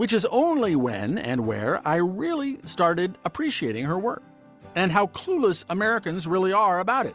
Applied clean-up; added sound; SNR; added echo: none; none; none; none.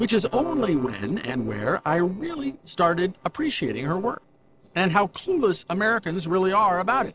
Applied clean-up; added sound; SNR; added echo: neural separator model SepFormer DNS4.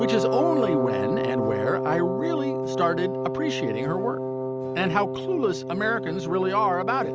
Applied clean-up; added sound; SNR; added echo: none; Wind instrument, woodwind instrument; 1 dB; none.